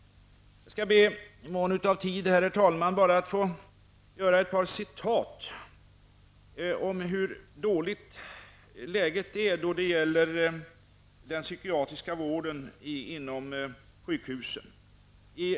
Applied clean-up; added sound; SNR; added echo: none; none; none; none.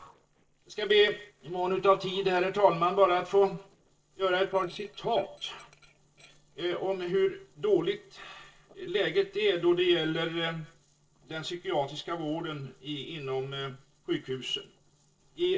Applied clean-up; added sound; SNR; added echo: neural separator model SepFormer DNS4.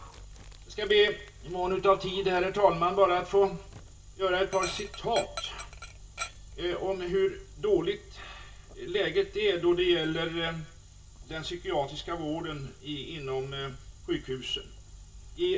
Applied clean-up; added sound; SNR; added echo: none; Dog; 19 dB; reverberation time 0.1 s.